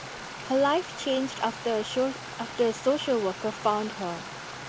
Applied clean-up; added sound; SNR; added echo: none; Stream; 11 dB; none.